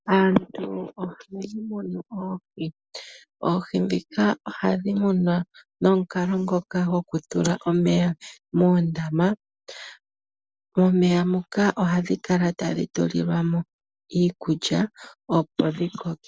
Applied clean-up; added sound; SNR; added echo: none; none; none; none.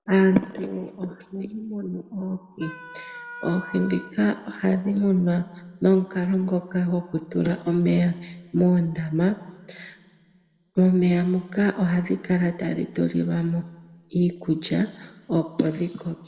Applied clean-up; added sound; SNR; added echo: none; Wind instrument, woodwind instrument; 15 dB; reverberation time 1.3 s.